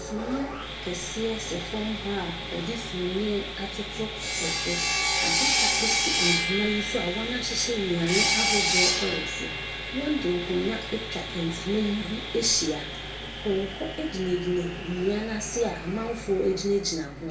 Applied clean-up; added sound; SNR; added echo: none; Sawing; 0 dB; reverberation time 0.3 s.